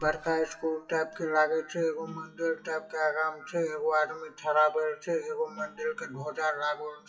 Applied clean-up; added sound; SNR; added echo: classical method WPE with log-MMSE.